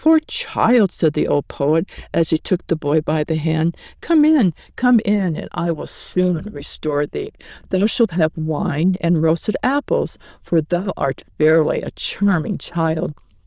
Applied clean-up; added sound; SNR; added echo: neural diffusion model UNIVERSE++.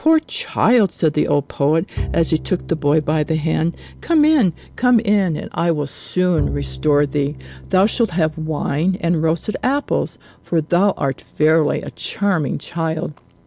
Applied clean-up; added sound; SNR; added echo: none; Bowed string instrument; 13 dB; none.